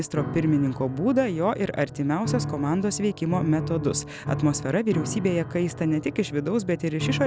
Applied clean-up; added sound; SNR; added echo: none; Piano; 8 dB; none.